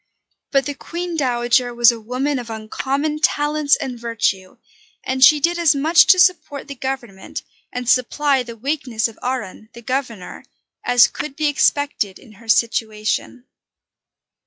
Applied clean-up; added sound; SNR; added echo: classical method log-MMSE.